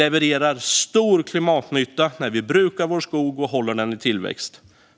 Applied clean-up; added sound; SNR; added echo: none; none; none; none.